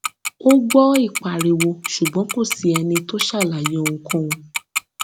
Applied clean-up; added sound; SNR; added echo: none; Tick-tock; 9 dB; none.